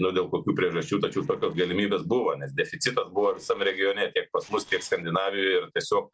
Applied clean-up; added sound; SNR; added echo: neural separator model SepFormer DNS4.